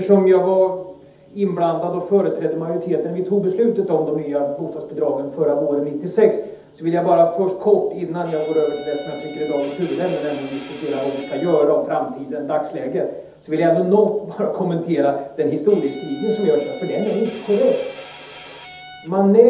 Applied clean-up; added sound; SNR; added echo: none; Bowed string instrument; 20 dB; reverberation time 0.8 s.